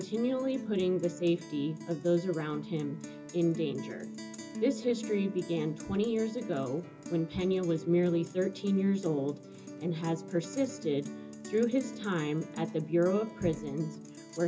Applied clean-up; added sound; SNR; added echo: none; Guitar; 12 dB; reverberation time 0.2 s.